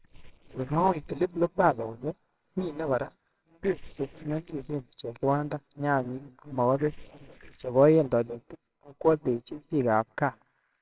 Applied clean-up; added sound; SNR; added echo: neural separator model SepFormer WHAMR!.